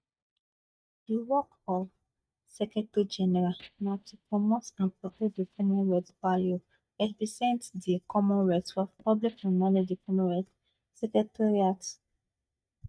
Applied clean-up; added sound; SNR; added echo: neural mask model DeepFilterNet 3.